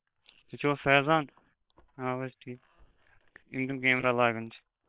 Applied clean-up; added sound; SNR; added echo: neural separator model SepFormer WHAM!.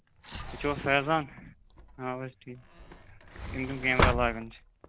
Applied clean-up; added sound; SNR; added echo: none; Sliding door; 2 dB; none.